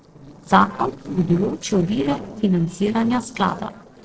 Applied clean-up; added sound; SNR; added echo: neural separator model SepFormer DNS4.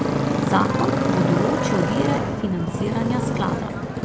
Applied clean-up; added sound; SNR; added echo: none; Motorcycle; -3 dB; none.